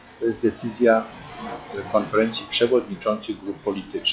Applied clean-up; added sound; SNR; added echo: classical method log-MMSE.